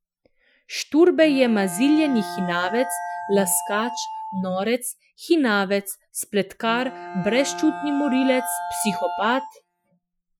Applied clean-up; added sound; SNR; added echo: classical method Wiener filter.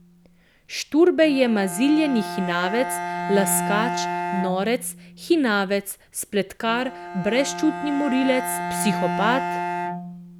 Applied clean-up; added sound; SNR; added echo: none; Bowed string instrument; 7 dB; none.